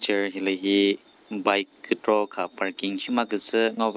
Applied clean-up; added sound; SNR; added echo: none; none; none; none.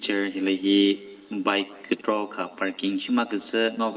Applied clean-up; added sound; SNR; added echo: none; none; none; reverberation time 1.6 s.